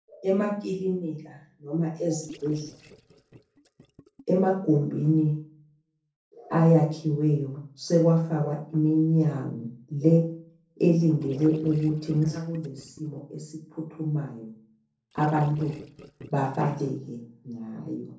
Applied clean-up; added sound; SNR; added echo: neural separator model SepFormer DNS4.